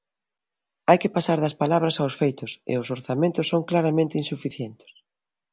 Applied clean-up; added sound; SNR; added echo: none; none; none; none.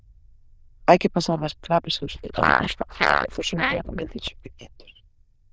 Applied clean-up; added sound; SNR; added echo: neural diffusion model UNIVERSE++.